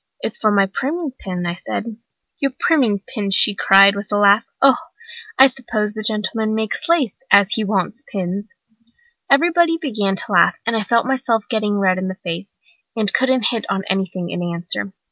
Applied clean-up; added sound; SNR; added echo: none; none; none; none.